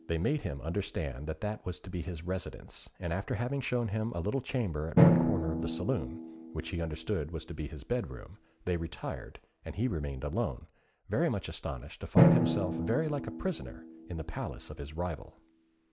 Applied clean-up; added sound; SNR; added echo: none; Drum; 1 dB; none.